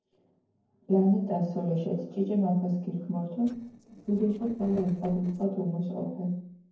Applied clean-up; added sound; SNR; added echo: neural separator model SepFormer DNS4.